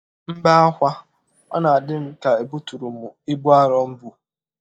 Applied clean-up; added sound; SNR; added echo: neural mask model DeepFilterNet 3.